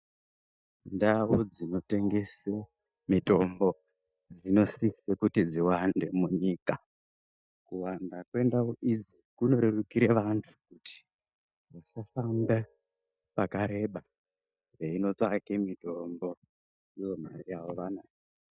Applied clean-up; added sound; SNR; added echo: neural mask model DeepFilterNet 3.